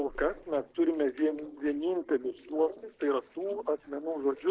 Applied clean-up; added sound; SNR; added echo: neural separator model SepFormer DNS4.